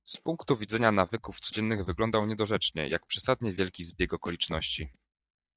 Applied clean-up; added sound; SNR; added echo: neural mask model DeepFilterNet 3.